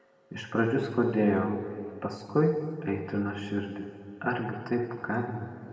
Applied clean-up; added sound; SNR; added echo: none; none; none; reverberation time 1.8 s.